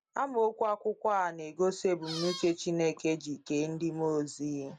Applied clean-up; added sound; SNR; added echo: none; Squeak; 10 dB; none.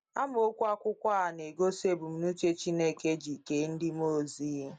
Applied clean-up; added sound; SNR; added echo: none; none; none; none.